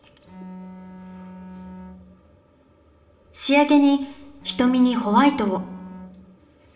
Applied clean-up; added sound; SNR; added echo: none; Bowed string instrument; 17 dB; reverberation time 1.2 s.